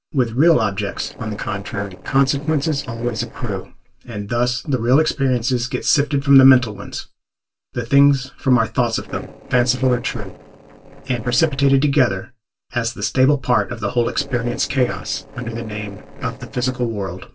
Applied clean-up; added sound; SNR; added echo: neural separator model SepFormer DNS4.